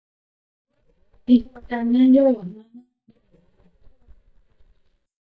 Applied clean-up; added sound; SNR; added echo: neural mask model DeepFilterNet 3.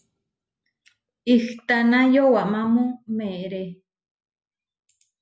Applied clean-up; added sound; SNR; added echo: none; none; none; none.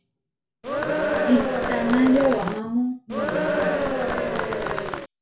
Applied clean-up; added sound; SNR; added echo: none; Cheering; -1 dB; reverberation time 0.3 s.